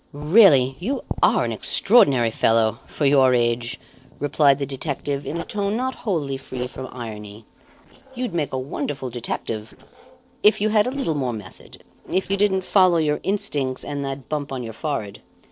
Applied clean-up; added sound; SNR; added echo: neural separator model SepFormer DNS4.